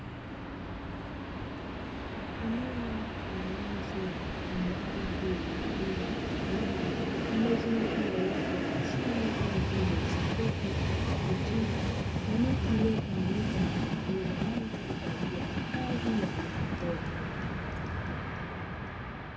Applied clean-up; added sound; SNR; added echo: none; Train; -4 dB; reverberation time 0.3 s.